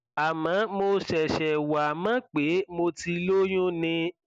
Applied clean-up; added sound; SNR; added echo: none; none; none; none.